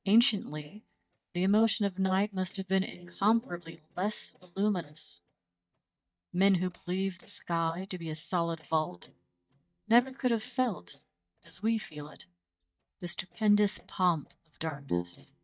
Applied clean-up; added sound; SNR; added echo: neural mask model DeepFilterNet 3.